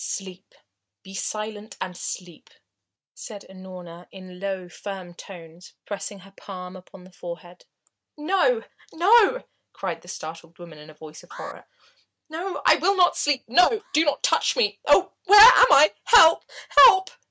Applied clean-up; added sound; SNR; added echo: neural mask model RNNoise.